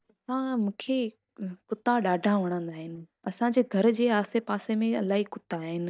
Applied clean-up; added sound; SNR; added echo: neural mask model DeepFilterNet 3.